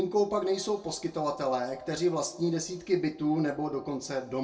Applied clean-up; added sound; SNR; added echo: none; none; none; reverberation time 0.2 s.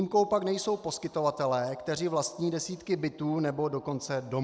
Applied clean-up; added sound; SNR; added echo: none; none; none; none.